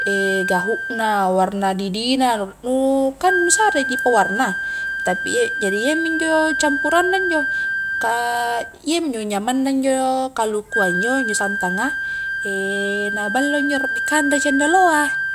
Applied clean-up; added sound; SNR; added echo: none; Wind instrument, woodwind instrument; 4 dB; none.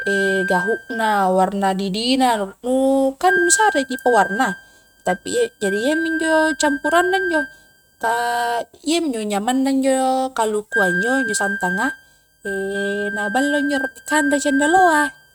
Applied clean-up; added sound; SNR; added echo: neural mask model RNNoise.